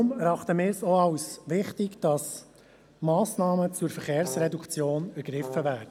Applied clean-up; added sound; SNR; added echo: none; Brass instrument; 12 dB; none.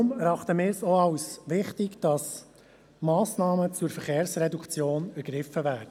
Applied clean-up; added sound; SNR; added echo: none; none; none; none.